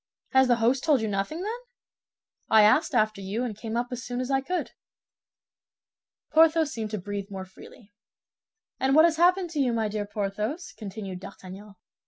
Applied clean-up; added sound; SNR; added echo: none; none; none; none.